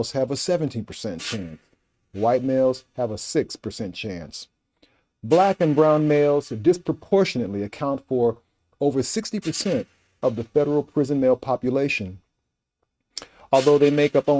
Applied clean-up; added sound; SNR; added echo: neural mask model RNNoise.